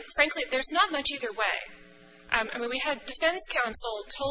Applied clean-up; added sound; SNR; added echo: none; none; none; none.